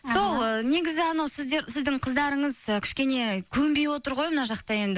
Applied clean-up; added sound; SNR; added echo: none; none; none; none.